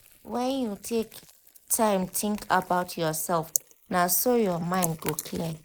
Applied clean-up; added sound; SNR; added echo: neural mask model Resemble Enhance denoiser.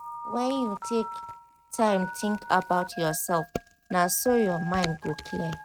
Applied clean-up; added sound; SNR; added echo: neural mask model RNNoise.